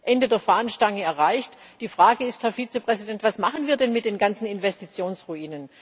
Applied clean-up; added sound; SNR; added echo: none; none; none; none.